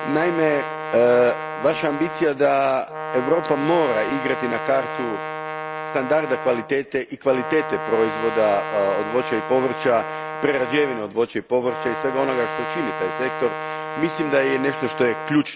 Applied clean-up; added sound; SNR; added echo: none; Brass instrument; 7 dB; none.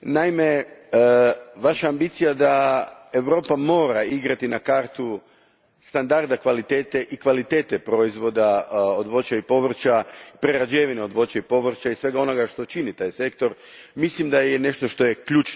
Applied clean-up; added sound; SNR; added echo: none; none; none; none.